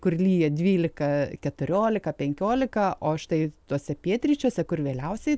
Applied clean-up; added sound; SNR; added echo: none; none; none; none.